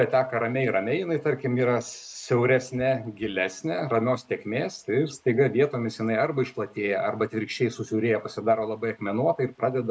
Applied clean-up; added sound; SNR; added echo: none; none; none; none.